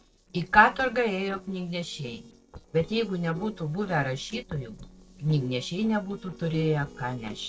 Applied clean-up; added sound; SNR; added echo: neural separator model SepFormer DNS4.